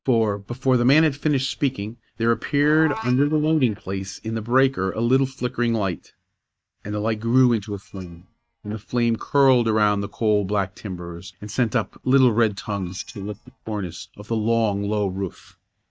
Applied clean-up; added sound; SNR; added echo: neural mask model DeepFilterNet 3.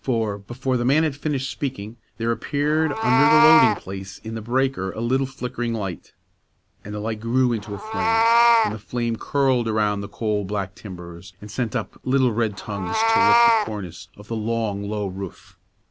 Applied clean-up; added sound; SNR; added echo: none; Meow; 2 dB; none.